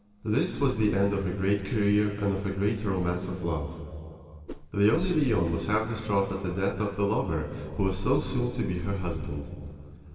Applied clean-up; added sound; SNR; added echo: none; Whoosh, swoosh, swish; 14 dB; reverberation time 2.5 s.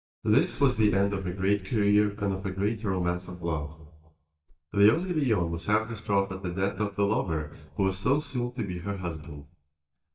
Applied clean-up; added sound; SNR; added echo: neural mask model DeepFilterNet 3.